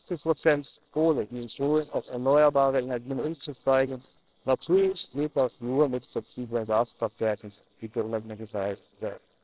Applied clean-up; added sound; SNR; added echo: neural separator model SepFormer WHAMR!.